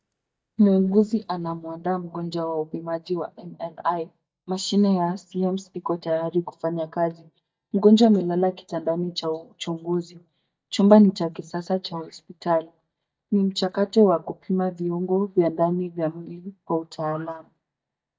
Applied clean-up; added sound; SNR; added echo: neural mask model DeepFilterNet 3.